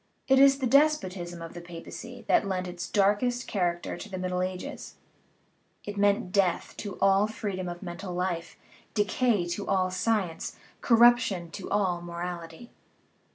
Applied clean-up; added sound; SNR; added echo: none; none; none; none.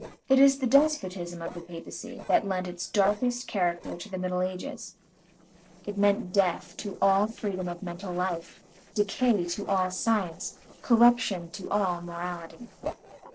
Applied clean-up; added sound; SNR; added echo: neural separator model SepFormer DNS4.